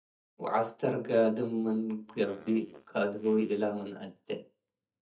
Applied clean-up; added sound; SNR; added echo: neural mask model DeepFilterNet 3.